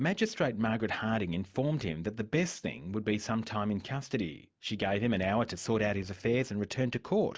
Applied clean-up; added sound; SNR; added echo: none; none; none; none.